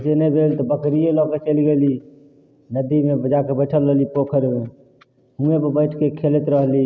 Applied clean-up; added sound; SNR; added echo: none; none; none; none.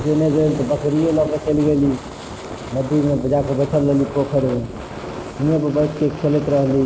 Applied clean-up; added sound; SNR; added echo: none; Fire; 12 dB; none.